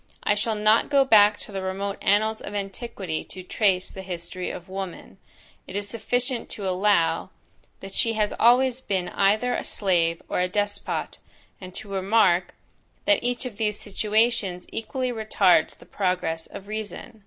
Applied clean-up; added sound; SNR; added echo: none; none; none; none.